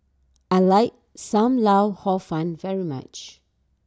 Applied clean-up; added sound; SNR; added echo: none; none; none; none.